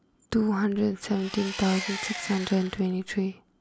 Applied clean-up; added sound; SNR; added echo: none; Engine; 10 dB; none.